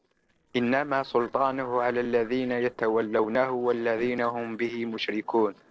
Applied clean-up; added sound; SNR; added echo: neural separator model SepFormer DNS4.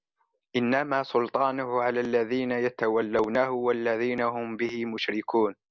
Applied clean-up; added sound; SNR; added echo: none; none; none; none.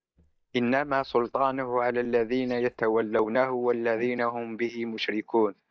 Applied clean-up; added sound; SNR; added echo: neural mask model DeepFilterNet 3.